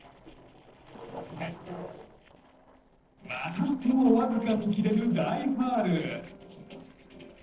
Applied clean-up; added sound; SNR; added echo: neural separator model SepFormer DNS4.